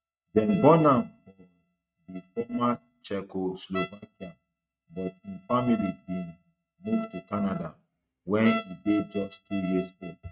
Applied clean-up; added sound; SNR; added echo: neural mask model RNNoise.